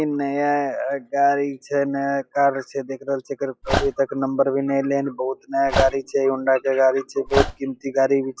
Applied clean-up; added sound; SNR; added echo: classical method log-MMSE.